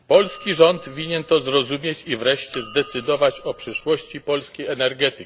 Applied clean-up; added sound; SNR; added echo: none; Chink, clink; 15 dB; none.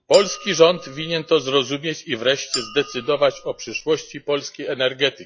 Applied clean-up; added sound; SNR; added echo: classical method log-MMSE.